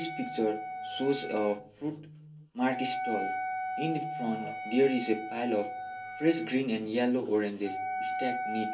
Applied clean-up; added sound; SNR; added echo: none; Wind instrument, woodwind instrument; 6 dB; reverberation time 0.2 s.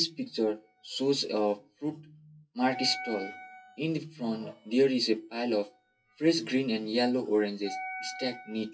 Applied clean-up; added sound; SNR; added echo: classical method WPE with log-MMSE.